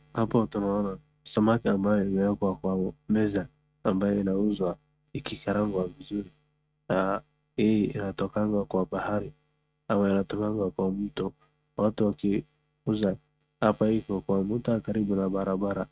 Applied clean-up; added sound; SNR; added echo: neural mask model RNNoise.